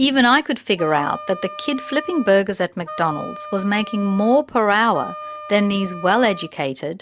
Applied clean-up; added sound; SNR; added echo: none; Wind instrument, woodwind instrument; 15 dB; none.